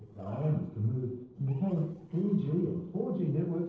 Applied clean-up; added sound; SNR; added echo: neural separator model SepFormer DNS4.